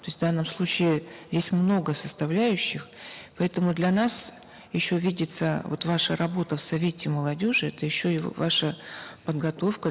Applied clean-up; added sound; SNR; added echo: none; none; none; none.